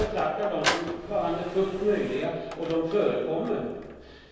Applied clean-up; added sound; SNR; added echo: none; Sliding door; 9 dB; reverberation time 1.2 s.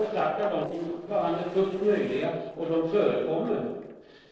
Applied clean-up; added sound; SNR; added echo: neural separator model SepFormer DNS4.